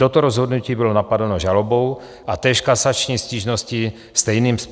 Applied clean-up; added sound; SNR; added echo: none; none; none; none.